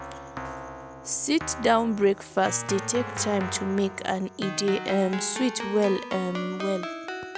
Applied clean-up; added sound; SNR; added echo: none; Keyboard (musical); 9 dB; none.